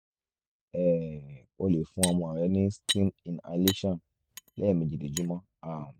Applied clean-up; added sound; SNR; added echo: neural mask model RNNoise.